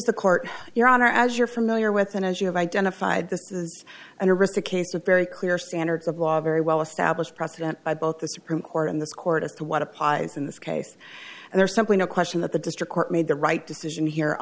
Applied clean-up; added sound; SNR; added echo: none; none; none; none.